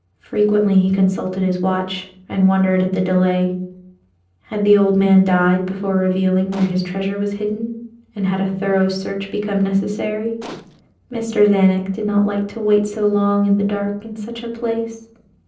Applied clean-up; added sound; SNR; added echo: neural separator model SepFormer DNS4.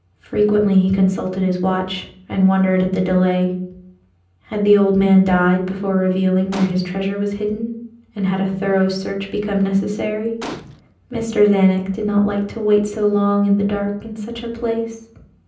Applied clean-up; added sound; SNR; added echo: none; Gunshot, gunfire; 16 dB; reverberation time 0.6 s.